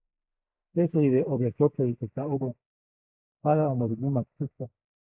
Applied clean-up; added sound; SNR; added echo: neural mask model Resemble Enhance denoiser.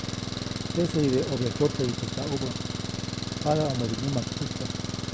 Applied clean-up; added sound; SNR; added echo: none; Engine; 2 dB; none.